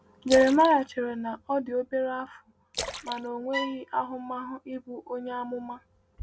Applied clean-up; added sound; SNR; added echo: none; Bowed string instrument + Splash, splatter; 11 dB; none.